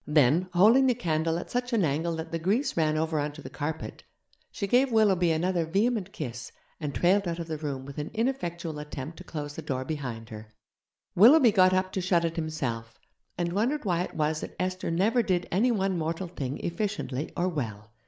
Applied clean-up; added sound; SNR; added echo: none; none; none; none.